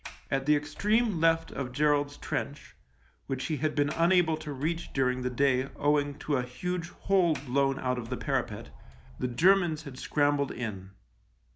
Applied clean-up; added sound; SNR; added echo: none; Sliding door; 17 dB; none.